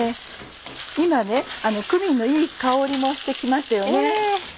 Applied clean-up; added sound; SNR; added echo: none; none; none; none.